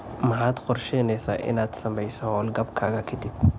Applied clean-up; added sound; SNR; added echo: none; none; none; none.